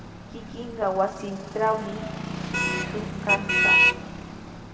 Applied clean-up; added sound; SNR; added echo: none; Motor vehicle (road); -4 dB; reverberation time 1.7 s.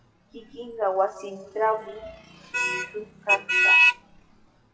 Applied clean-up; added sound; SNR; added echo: classical method WPE with log-MMSE.